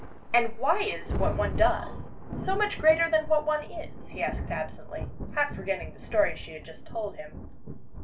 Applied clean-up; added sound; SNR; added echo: none; Thunder; 9 dB; reverberation time 0.2 s.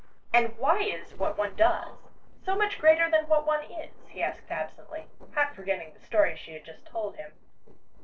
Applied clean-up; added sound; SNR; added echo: neural separator model SepFormer DNS4.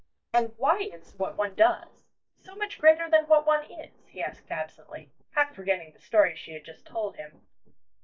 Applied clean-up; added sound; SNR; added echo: neural mask model DeepFilterNet 3.